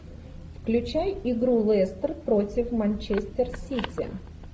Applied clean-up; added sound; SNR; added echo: none; none; none; none.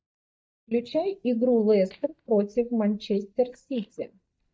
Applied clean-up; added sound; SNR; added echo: neural mask model DeepFilterNet 3.